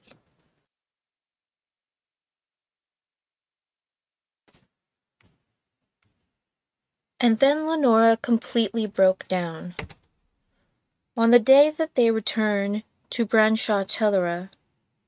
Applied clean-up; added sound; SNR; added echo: neural mask model RNNoise.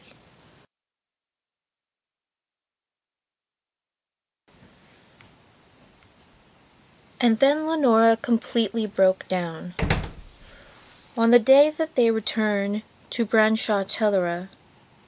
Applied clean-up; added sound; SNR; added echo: none; Slam; 7 dB; none.